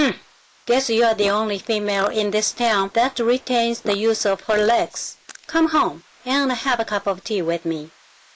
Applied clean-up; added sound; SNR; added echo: neural mask model Resemble Enhance denoiser.